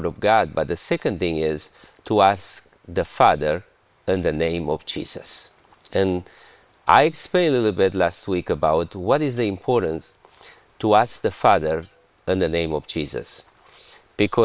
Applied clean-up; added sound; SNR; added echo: neural separator model SepFormer WHAM!.